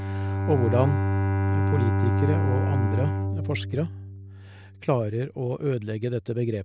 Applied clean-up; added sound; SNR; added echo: none; Bowed string instrument; -2 dB; none.